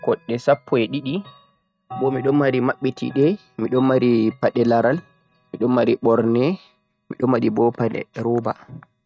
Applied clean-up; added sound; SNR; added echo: neural mask model RNNoise.